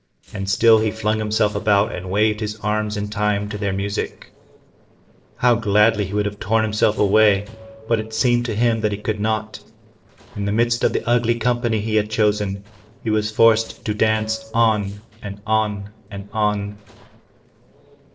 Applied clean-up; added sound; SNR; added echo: neural separator model SepFormer DNS4.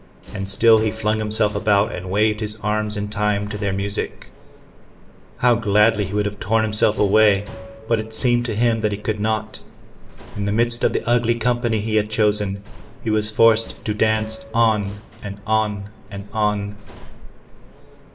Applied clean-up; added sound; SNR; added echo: none; Subway, metro, underground; 15 dB; reverberation time 0.7 s.